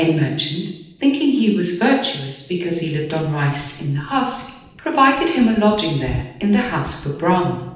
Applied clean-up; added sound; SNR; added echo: neural separator model SepFormer DNS4.